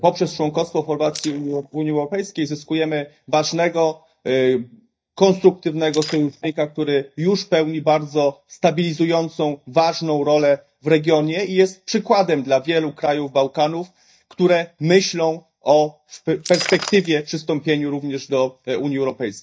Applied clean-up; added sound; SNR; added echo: neural mask model DeepFilterNet 3.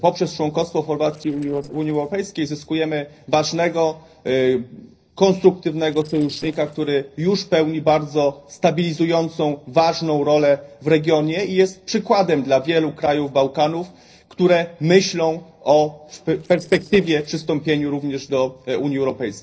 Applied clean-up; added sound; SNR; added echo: neural separator model SepFormer DNS4.